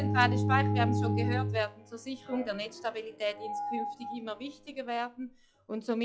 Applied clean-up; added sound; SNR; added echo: classical method log-MMSE.